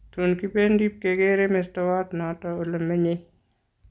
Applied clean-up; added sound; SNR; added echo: none; none; none; none.